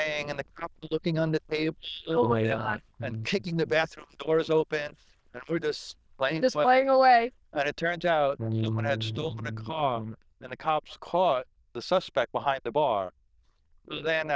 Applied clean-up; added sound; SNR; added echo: neural diffusion model UNIVERSE++.